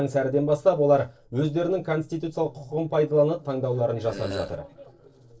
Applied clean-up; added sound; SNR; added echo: neural separator model SepFormer DNS4.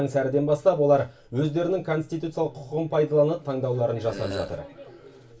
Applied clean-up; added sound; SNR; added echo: none; Burping, eructation; 10 dB; reverberation time 0.2 s.